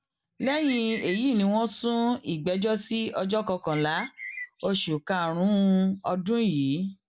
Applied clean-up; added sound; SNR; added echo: none; Bird; 17 dB; none.